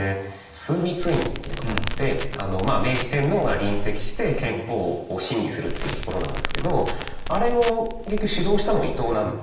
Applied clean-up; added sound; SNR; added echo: none; Crackle; 1 dB; reverberation time 0.8 s.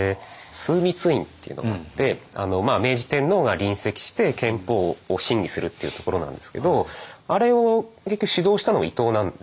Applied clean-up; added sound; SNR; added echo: none; none; none; none.